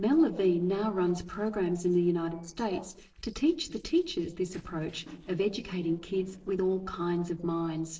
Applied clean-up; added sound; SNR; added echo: neural separator model SepFormer DNS4.